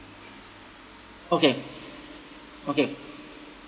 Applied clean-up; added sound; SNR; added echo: none; none; none; none.